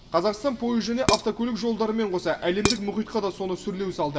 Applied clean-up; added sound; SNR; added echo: none; Dishes, pots, and pans; 4 dB; reverberation time 0.7 s.